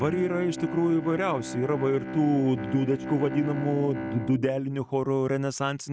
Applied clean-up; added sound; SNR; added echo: neural mask model RNNoise.